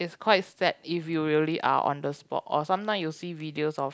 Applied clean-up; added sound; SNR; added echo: none; none; none; none.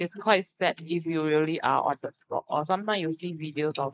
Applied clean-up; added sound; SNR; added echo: neural mask model Resemble Enhance denoiser.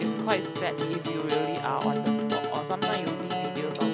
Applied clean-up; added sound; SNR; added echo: none; Acoustic guitar; -4 dB; none.